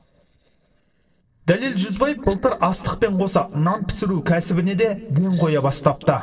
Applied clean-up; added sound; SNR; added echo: neural separator model SepFormer DNS4.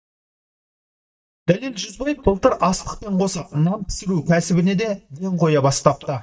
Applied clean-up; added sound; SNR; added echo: neural mask model DeepFilterNet 3.